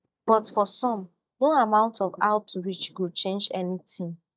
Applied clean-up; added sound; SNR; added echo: neural mask model DeepFilterNet 3.